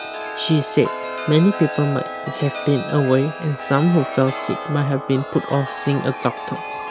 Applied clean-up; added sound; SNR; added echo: none; Chime; 9 dB; none.